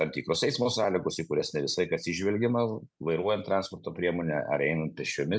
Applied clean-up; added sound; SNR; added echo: none; none; none; none.